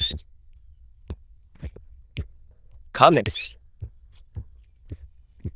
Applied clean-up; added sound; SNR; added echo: neural diffusion model UNIVERSE++.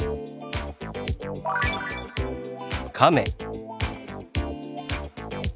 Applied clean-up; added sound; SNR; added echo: none; none; none; none.